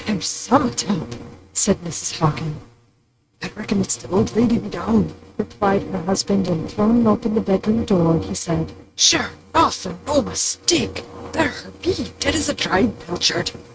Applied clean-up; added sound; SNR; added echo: neural mask model RNNoise.